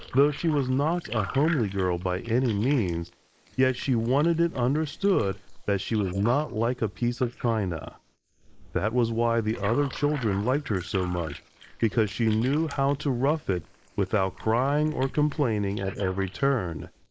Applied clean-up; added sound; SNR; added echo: neural mask model Resemble Enhance denoiser.